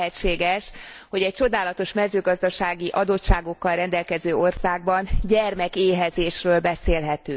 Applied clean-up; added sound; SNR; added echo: none; none; none; none.